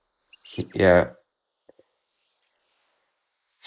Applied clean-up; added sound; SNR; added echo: neural mask model Resemble Enhance denoiser.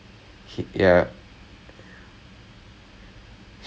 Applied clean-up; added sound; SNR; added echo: none; none; none; none.